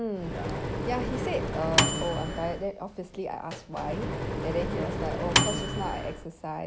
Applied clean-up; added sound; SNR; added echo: none; Microwave oven; -4 dB; none.